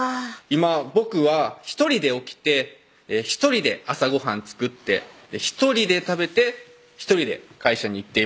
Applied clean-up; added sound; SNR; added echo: none; none; none; none.